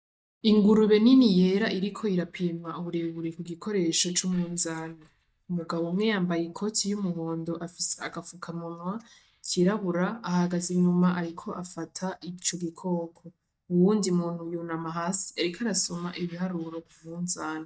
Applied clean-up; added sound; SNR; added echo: neural mask model DeepFilterNet 3.